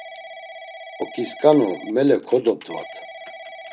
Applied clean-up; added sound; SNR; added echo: none; Telephone / Typing; 16 dB; none.